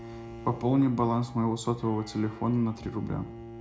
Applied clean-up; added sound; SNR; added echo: none; Bowed string instrument; 16 dB; reverberation time 0.3 s.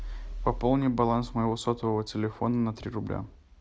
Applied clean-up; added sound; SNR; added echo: none; none; none; none.